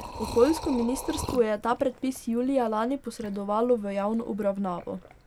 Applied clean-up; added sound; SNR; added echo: none; Liquid; 13 dB; none.